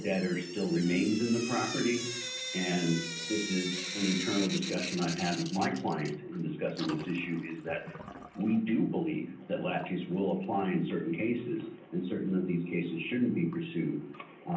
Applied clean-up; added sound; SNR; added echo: none; Drip / Sink (filling or washing); 11 dB; reverberation time 0.6 s.